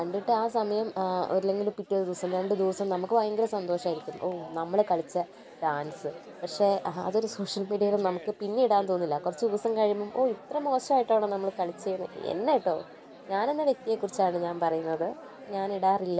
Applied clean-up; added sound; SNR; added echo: none; Chatter; 18 dB; none.